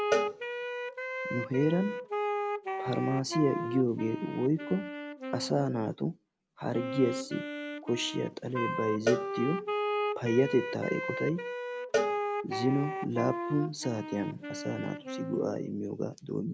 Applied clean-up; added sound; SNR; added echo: none; Wind instrument, woodwind instrument + Cowbell; 3 dB; none.